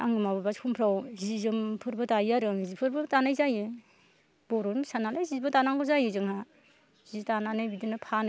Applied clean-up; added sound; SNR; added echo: none; none; none; none.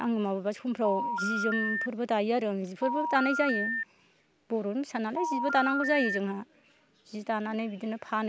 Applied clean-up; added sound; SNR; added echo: none; Telephone; 2 dB; none.